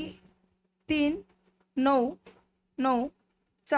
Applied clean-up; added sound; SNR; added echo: neural mask model RNNoise.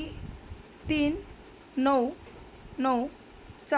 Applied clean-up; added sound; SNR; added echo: none; none; none; none.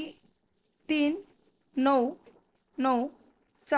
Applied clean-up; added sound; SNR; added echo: neural separator model SepFormer DNS4.